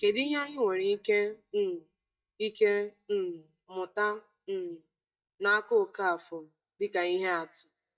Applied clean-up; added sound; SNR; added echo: neural mask model DeepFilterNet 3.